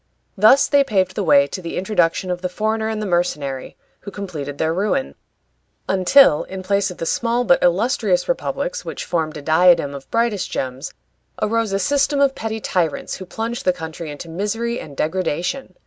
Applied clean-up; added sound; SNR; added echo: none; none; none; none.